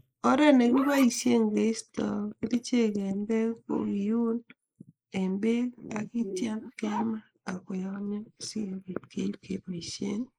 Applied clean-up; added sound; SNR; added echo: neural mask model Resemble Enhance denoiser.